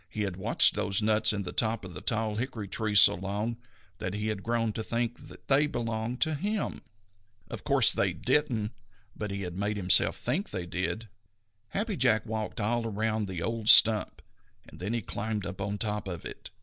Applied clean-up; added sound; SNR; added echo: none; none; none; none.